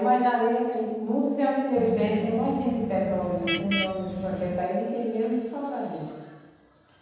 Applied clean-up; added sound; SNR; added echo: none; Vehicle horn, car horn, honking; 6 dB; reverberation time 1.2 s.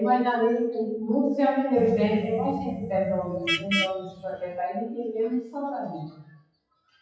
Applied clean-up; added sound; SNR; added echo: classical method WPE with log-MMSE.